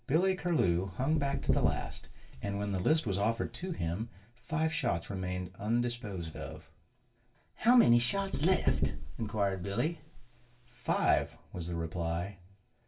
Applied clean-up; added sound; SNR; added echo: none; Knock / Wood; 2 dB; reverberation time 0.2 s.